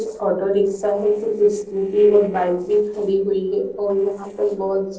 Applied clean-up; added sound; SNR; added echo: neural separator model SepFormer DNS4.